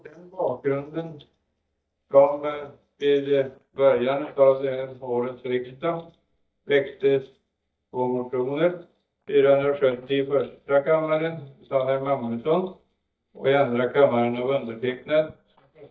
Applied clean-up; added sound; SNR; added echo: neural mask model DeepFilterNet 3.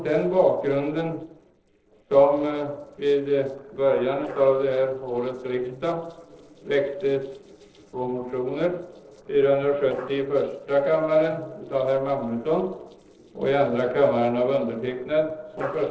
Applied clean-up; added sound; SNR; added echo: neural separator model SepFormer DNS4.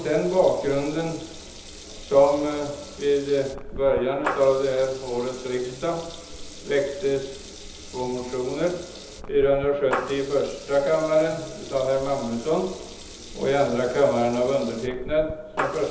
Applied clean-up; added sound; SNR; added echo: none; Water tap, faucet / Liquid; 13 dB; reverberation time 0.7 s.